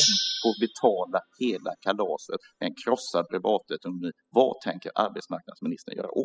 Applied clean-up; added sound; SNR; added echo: classical method spectral subtraction.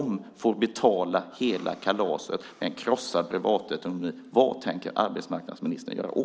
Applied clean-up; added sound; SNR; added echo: none; none; none; none.